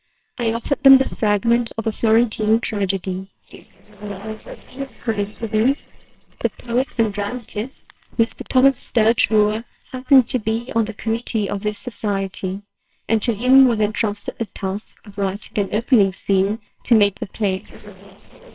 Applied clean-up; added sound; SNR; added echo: neural separator model SepFormer WHAMR!.